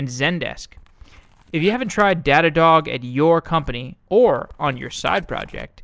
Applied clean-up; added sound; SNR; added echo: neural separator model SepFormer DNS4.